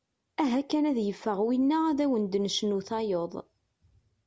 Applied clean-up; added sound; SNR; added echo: none; none; none; none.